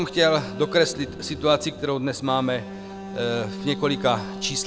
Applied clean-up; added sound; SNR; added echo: none; Alarm; 11 dB; none.